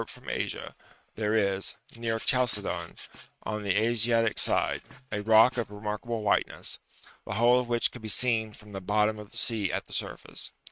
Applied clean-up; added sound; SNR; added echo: neural mask model RNNoise.